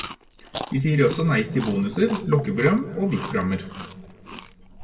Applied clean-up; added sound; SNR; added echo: none; Chewing, mastication; 15 dB; reverberation time 1.4 s.